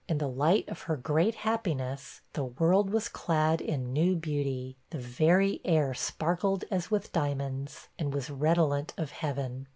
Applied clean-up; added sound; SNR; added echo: none; none; none; none.